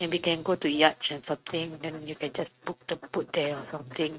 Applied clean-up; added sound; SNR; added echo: neural mask model RNNoise.